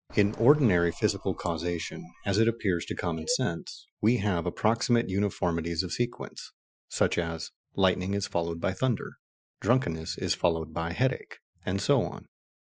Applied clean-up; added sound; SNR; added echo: classical method Wiener filter.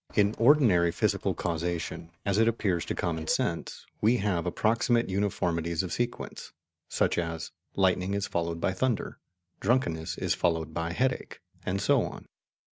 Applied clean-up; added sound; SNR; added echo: neural mask model RNNoise.